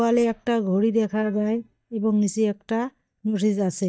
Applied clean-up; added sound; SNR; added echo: neural mask model DeepFilterNet 3.